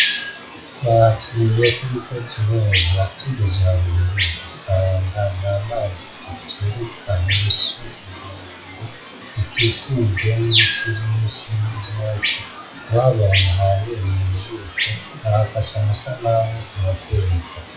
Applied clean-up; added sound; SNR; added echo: classical method WPE with log-MMSE.